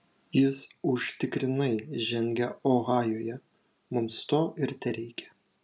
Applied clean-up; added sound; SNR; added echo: none; none; none; none.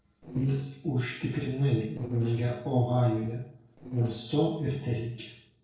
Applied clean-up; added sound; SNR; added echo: neural separator model SepFormer DNS4.